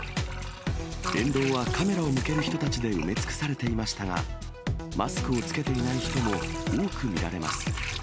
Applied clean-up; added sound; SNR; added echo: none; Sink (filling or washing) / Water + Tearing; 11 dB; none.